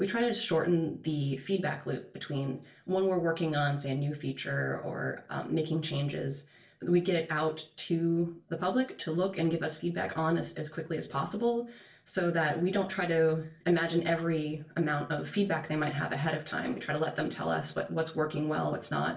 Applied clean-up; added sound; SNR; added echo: none; none; none; reverberation time 0.3 s.